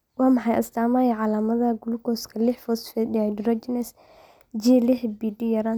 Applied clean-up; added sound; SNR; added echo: none; none; none; none.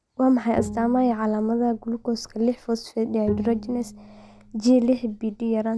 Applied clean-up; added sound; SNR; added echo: none; Bowed string instrument; 13 dB; none.